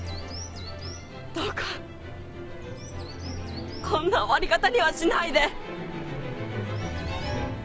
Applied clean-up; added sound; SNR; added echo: none; Bird vocalization, bird call, bird song; 11 dB; none.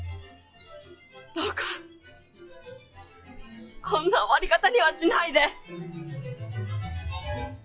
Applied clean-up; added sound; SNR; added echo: classical method log-MMSE.